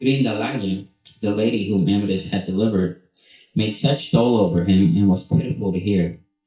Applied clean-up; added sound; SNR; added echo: neural mask model DeepFilterNet 3.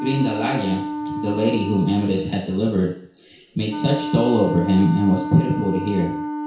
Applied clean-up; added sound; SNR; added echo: none; Wind instrument, woodwind instrument; 7 dB; reverberation time 0.6 s.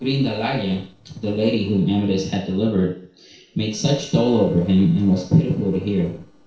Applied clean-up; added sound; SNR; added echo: neural separator model SepFormer DNS4.